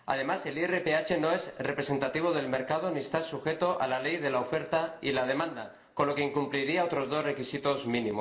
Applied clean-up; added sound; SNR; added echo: none; none; none; reverberation time 0.9 s.